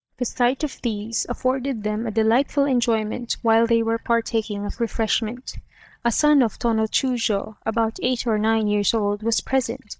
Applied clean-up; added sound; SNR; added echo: neural mask model DeepFilterNet 3.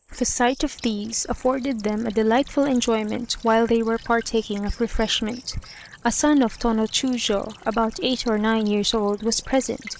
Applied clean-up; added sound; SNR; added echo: neural mask model Resemble Enhance denoiser.